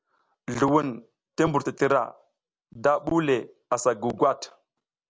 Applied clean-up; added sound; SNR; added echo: none; none; none; none.